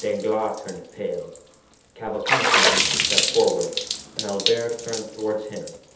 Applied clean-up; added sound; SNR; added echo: none; Water / Splash, splatter; -1 dB; reverberation time 0.8 s.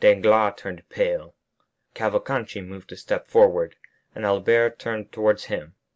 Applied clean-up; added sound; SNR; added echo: none; none; none; none.